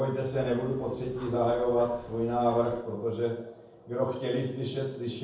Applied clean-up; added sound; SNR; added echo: none; Dog; 19 dB; reverberation time 0.9 s.